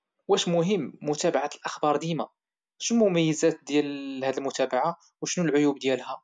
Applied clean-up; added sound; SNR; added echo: none; none; none; none.